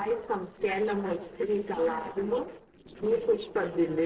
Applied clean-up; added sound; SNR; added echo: neural separator model SepFormer DNS4.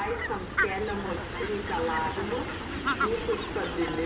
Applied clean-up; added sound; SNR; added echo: none; Fowl; 0 dB; reverberation time 0.8 s.